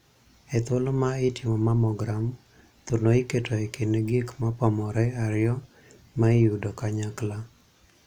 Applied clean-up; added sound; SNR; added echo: none; none; none; none.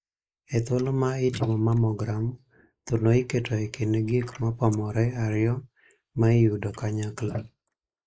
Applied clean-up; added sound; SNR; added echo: neural mask model Resemble Enhance denoiser.